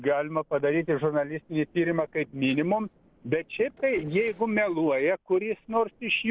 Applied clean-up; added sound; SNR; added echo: neural separator model SepFormer DNS4.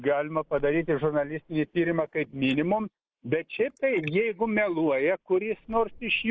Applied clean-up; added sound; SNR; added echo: neural mask model Resemble Enhance denoiser.